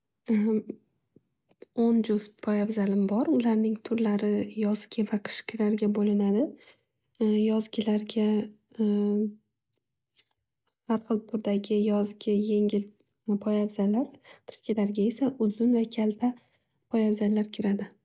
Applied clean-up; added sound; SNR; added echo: none; none; none; none.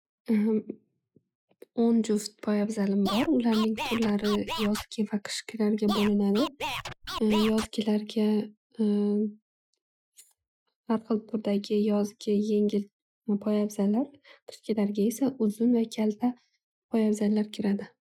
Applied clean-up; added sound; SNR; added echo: classical method Wiener filter.